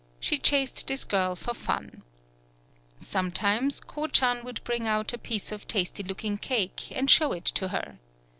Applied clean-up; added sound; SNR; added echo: none; none; none; none.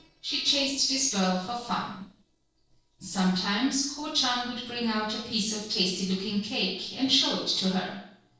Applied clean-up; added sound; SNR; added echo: neural separator model SepFormer DNS4.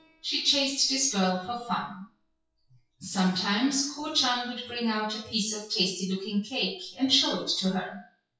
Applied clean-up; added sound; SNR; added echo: classical method WPE with log-MMSE.